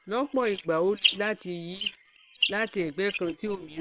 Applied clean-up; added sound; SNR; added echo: neural separator model SepFormer WHAM!.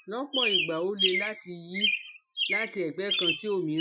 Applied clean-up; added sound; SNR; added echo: classical method Wiener filter.